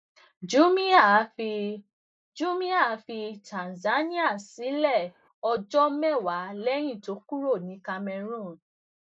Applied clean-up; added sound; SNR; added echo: neural mask model Resemble Enhance denoiser.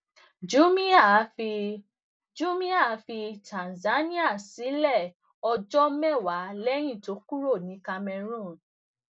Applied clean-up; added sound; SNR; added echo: none; none; none; none.